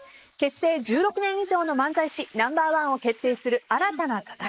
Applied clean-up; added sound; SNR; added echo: neural mask model Resemble Enhance denoiser.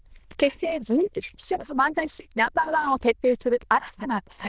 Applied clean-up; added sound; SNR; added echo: neural diffusion model UNIVERSE++.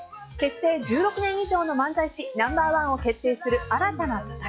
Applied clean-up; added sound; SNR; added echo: classical method log-MMSE.